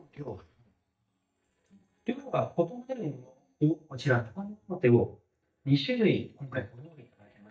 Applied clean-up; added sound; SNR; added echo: neural mask model DeepFilterNet 3.